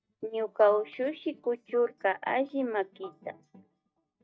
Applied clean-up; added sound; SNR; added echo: neural mask model DeepFilterNet 3.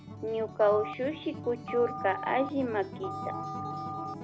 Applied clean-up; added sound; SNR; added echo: none; Telephone + Acoustic guitar; 7 dB; none.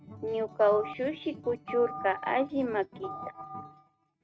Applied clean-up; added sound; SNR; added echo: neural mask model RNNoise.